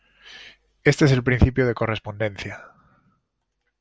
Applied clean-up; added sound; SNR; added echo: none; none; none; none.